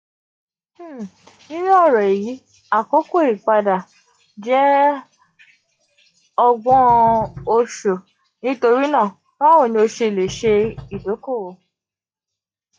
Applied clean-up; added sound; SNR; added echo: classical method log-MMSE.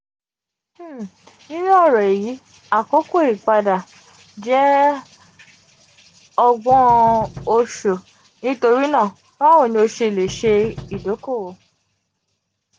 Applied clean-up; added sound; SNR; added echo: none; Knock; 17 dB; none.